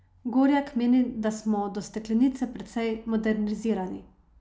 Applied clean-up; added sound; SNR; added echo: none; none; none; none.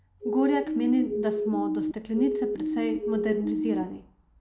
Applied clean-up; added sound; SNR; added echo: none; Siren; 0 dB; none.